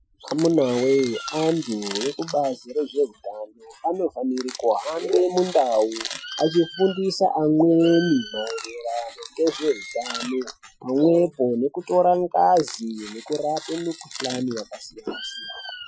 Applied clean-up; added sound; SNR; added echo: classical method Wiener filter.